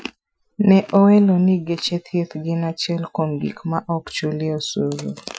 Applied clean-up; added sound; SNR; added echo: classical method Wiener filter.